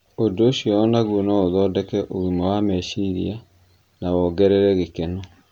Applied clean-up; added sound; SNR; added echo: none; none; none; none.